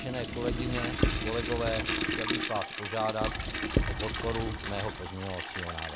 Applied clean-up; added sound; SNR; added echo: none; Toilet flush + Writing; -3 dB; none.